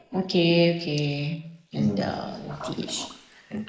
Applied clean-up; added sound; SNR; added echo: neural mask model Resemble Enhance denoiser.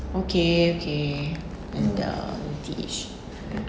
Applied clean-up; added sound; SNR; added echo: none; none; none; none.